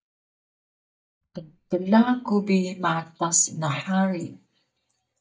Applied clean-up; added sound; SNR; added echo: neural mask model DeepFilterNet 3.